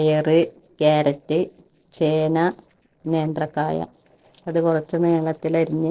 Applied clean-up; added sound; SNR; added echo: neural separator model SepFormer DNS4.